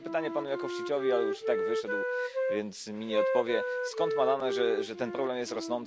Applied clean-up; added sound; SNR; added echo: none; Wind instrument, woodwind instrument; 0 dB; none.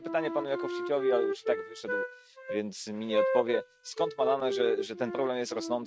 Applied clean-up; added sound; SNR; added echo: neural mask model RNNoise.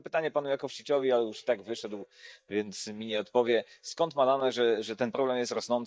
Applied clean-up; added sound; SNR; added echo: neural mask model DeepFilterNet 3.